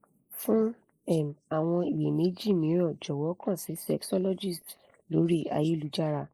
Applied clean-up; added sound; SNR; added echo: neural mask model Resemble Enhance denoiser.